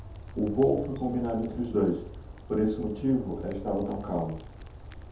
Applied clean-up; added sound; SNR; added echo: none; Rain; 13 dB; reverberation time 0.5 s.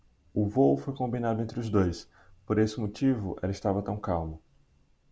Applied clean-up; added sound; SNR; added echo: none; none; none; none.